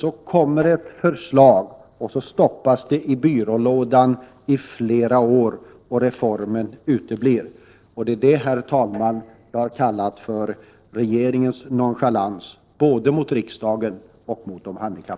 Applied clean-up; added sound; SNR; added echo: neural separator model SepFormer DNS4.